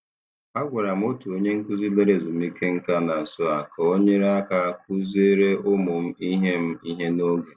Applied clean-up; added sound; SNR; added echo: none; none; none; none.